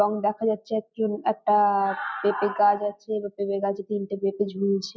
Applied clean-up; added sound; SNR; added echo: none; none; none; none.